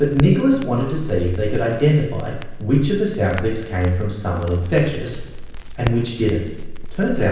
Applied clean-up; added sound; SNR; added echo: none; Crackle; 8 dB; reverberation time 0.9 s.